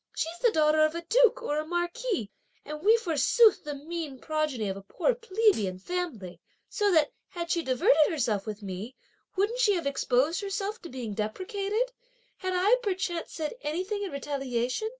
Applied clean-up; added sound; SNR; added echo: none; Hi-hat; 18 dB; none.